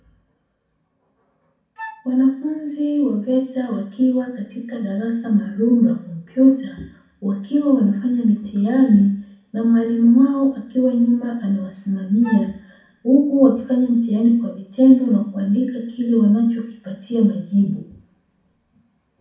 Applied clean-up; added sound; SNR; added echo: none; Wind instrument, woodwind instrument; 19 dB; reverberation time 0.6 s.